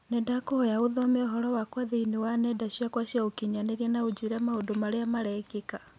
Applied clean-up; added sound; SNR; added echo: none; none; none; none.